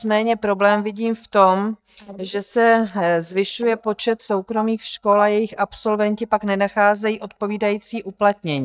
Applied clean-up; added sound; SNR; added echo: neural mask model DeepFilterNet 3.